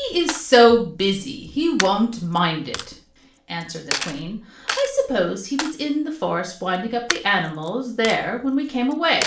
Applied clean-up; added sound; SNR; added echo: none; Coin (dropping); 12 dB; reverberation time 0.4 s.